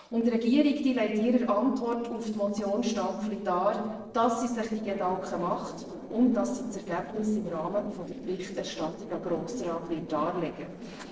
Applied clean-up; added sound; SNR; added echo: neural separator model SepFormer DNS4.